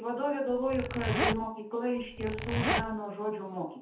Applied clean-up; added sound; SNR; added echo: none; Zipper (clothing); 0 dB; reverberation time 0.5 s.